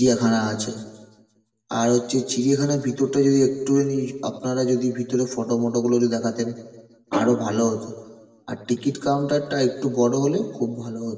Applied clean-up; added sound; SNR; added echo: none; Bowed string instrument; 12 dB; reverberation time 1.4 s.